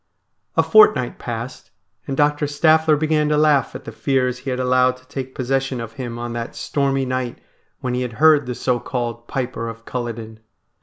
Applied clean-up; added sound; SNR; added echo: none; none; none; none.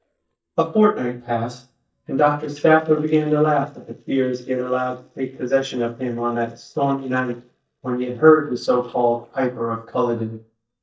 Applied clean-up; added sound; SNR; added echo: neural mask model DeepFilterNet 3.